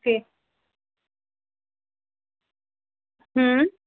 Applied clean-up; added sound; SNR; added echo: none; none; none; none.